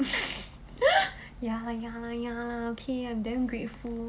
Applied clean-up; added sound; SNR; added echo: none; none; none; none.